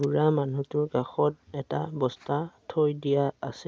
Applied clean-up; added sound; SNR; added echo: none; none; none; none.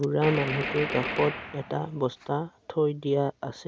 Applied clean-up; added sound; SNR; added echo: none; Gunshot, gunfire; 6 dB; none.